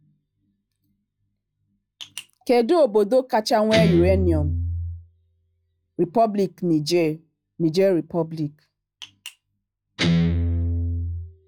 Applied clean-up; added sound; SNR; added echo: classical method log-MMSE.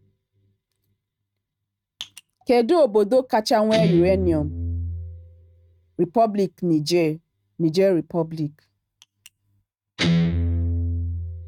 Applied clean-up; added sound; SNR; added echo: neural mask model RNNoise.